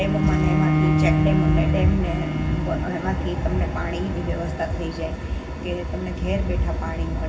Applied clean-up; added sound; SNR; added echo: none; Bowed string instrument; 2 dB; reverberation time 0.4 s.